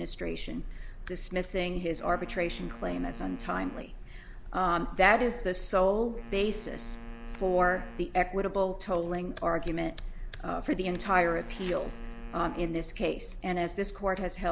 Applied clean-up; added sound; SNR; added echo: none; Wind instrument, woodwind instrument; 19 dB; none.